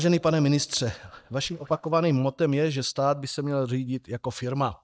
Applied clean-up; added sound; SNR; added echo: neural mask model DeepFilterNet 3.